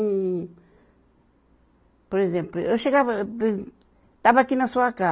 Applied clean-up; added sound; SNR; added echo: none; none; none; none.